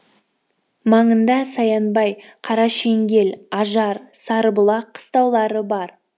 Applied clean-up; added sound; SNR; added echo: none; none; none; none.